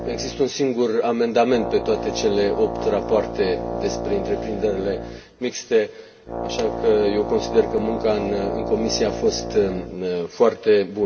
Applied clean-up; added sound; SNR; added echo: none; Brass instrument; 7 dB; reverberation time 1.9 s.